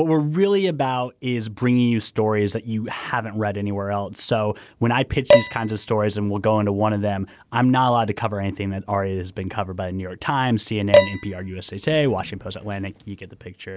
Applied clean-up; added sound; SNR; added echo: none; Dishes, pots, and pans; 1 dB; none.